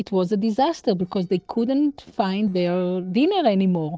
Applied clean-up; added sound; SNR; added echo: neural separator model SepFormer DNS4.